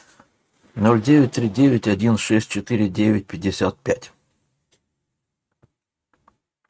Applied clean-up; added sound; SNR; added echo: neural mask model RNNoise.